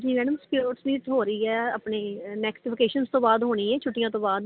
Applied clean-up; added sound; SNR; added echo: none; none; none; none.